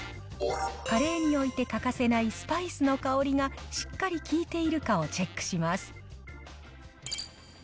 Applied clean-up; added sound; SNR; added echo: none; none; none; none.